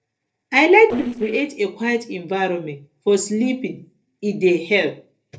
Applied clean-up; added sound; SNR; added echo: neural separator model SepFormer DNS4.